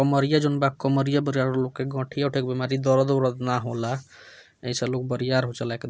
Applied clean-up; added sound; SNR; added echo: none; none; none; none.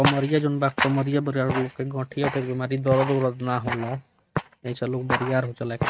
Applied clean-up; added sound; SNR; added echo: neural mask model RNNoise.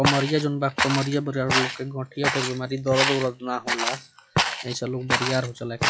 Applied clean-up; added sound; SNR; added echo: classical method log-MMSE.